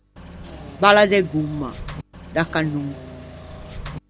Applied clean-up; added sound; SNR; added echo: none; Engine / Mechanisms; 13 dB; none.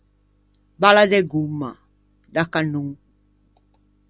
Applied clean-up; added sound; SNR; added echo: none; none; none; none.